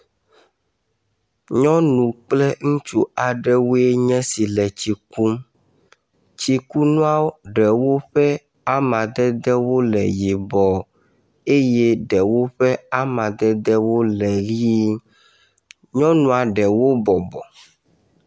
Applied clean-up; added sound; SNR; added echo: none; none; none; none.